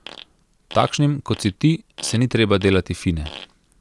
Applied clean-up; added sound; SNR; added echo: none; Fart; 20 dB; none.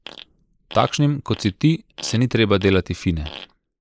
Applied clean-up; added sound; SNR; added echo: neural mask model Resemble Enhance denoiser.